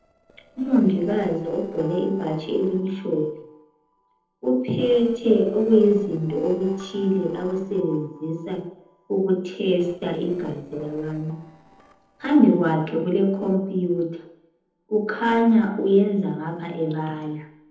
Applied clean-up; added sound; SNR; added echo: neural separator model SepFormer DNS4.